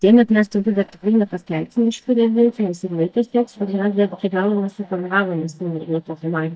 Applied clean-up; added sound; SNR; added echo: neural mask model DeepFilterNet 3.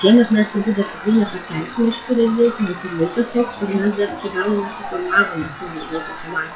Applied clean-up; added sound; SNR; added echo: classical method WPE with log-MMSE.